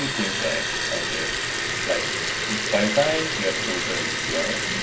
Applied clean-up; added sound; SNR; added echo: none; Liquid; -2 dB; reverberation time 0.6 s.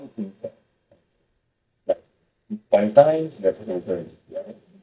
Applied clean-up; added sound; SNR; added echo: neural mask model DeepFilterNet 3.